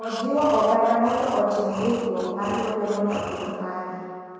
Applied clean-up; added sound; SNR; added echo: none; Breathing; 14 dB; reverberation time 1.9 s.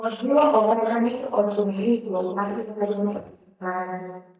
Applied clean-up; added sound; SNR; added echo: neural mask model DeepFilterNet 3.